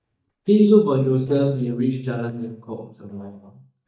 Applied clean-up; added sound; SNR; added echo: neural mask model DeepFilterNet 3.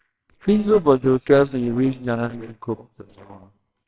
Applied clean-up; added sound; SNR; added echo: neural separator model SepFormer WHAMR!.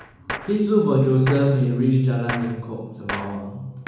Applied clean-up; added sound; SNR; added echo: none; Gunshot, gunfire; 14 dB; reverberation time 1.0 s.